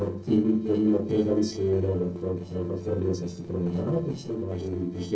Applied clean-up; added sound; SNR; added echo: neural separator model SepFormer DNS4.